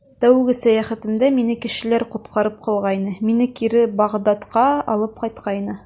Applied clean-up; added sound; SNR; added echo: none; none; none; none.